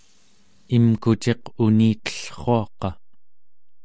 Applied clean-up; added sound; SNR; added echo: none; Bicycle; 17 dB; none.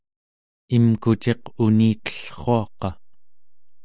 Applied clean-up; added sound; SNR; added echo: neural mask model DeepFilterNet 3.